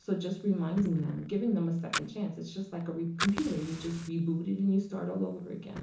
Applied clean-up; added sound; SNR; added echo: none; Fire; 12 dB; reverberation time 0.8 s.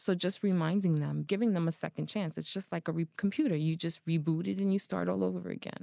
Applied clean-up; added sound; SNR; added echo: none; none; none; none.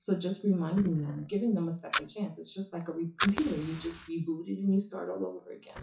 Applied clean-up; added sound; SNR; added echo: classical method WPE with log-MMSE.